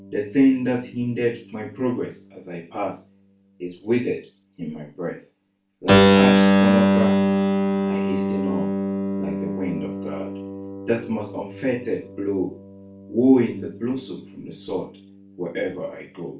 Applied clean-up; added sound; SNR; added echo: none; Keyboard (musical); -3 dB; reverberation time 0.3 s.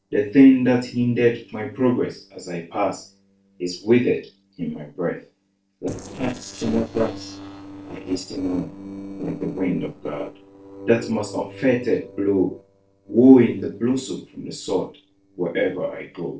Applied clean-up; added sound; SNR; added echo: neural separator model SepFormer DNS4.